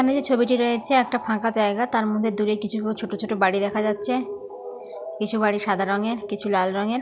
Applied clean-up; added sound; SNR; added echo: none; none; none; none.